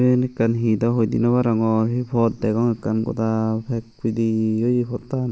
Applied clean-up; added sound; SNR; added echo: none; none; none; none.